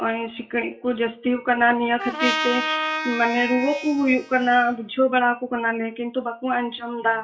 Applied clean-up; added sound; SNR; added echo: classical method WPE with log-MMSE.